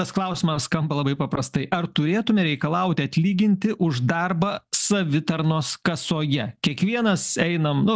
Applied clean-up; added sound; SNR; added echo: none; none; none; none.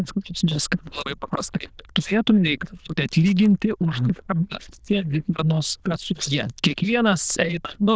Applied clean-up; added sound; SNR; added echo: neural diffusion model UNIVERSE++.